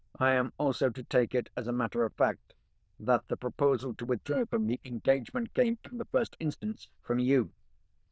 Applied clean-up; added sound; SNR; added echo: neural diffusion model UNIVERSE++.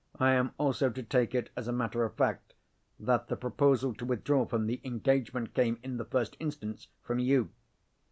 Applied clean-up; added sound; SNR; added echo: none; none; none; none.